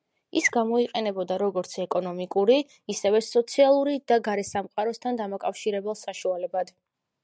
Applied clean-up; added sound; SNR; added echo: none; none; none; none.